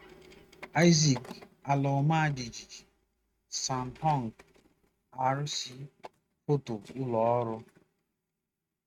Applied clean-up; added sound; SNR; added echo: neural mask model RNNoise.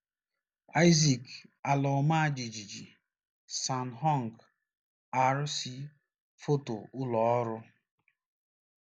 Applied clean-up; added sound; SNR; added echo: none; none; none; none.